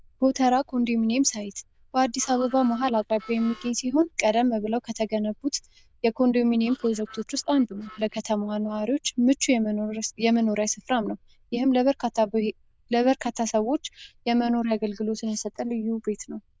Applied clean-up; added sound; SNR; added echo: neural diffusion model UNIVERSE++.